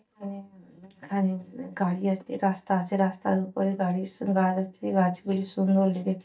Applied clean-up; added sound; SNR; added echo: neural mask model DeepFilterNet 3.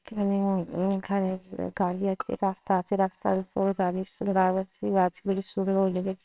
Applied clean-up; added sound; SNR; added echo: neural separator model SepFormer WHAMR!.